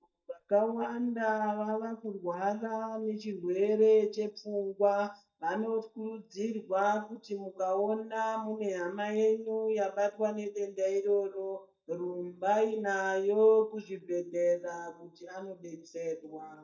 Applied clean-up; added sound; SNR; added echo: neural mask model DeepFilterNet 3.